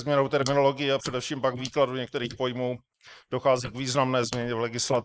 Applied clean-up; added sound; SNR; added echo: neural mask model Resemble Enhance denoiser.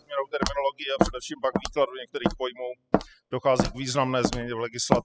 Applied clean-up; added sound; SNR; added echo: classical method spectral subtraction.